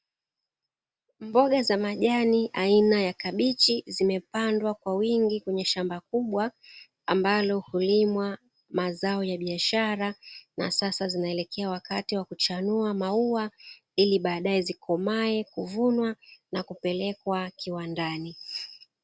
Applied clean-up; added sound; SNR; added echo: none; none; none; none.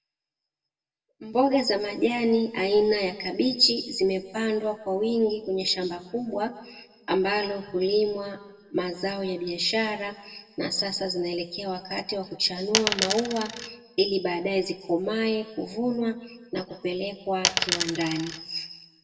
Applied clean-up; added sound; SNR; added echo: none; Coin (dropping); 1 dB; reverberation time 0.9 s.